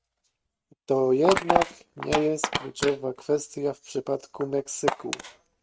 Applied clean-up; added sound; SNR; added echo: neural mask model RNNoise.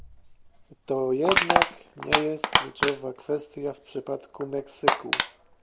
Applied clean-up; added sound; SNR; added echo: none; Crushing; -3 dB; none.